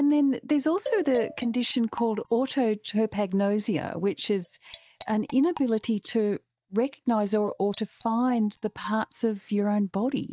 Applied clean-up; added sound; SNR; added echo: neural mask model DeepFilterNet 3.